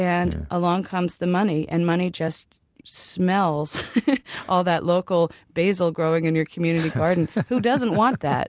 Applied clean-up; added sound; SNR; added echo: none; none; none; none.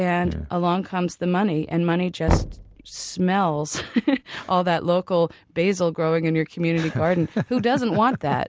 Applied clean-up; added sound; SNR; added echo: none; Knock; 9 dB; none.